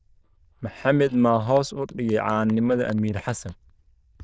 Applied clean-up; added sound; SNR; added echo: neural diffusion model UNIVERSE++.